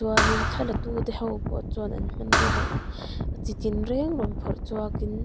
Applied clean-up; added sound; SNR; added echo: none; Wind + Thump, thud; -4 dB; none.